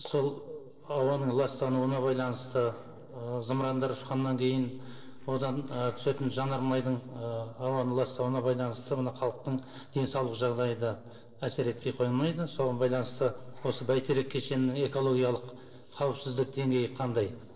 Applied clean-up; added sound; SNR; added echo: neural separator model SepFormer DNS4.